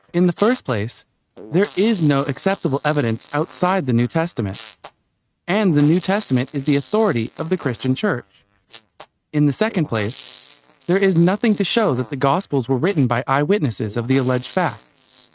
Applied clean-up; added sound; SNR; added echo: neural mask model RNNoise.